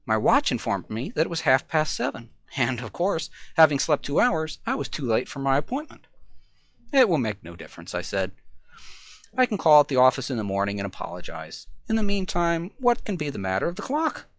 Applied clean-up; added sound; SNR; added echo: classical method log-MMSE.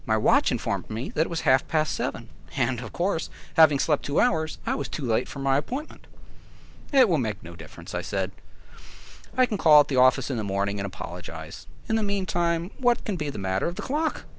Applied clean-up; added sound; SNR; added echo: none; Squeak / Walk, footsteps; 5 dB; none.